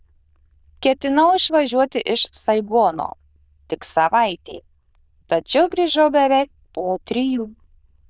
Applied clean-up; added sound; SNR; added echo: neural diffusion model UNIVERSE++.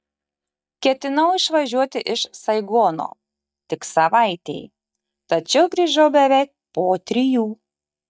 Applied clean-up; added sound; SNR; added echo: neural mask model DeepFilterNet 3.